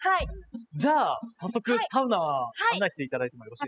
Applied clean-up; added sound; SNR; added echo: classical method spectral subtraction.